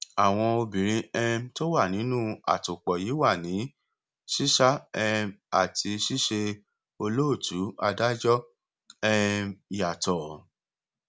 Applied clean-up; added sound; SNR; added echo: none; none; none; none.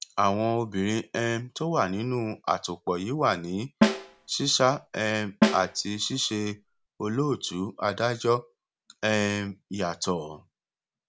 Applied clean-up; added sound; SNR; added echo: none; Snare drum; 1 dB; none.